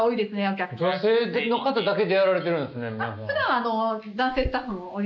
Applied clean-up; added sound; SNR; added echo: neural mask model Resemble Enhance denoiser.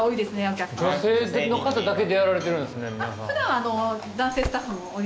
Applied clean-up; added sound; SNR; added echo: none; Bowed string instrument + Slam / Engine; 16 dB; none.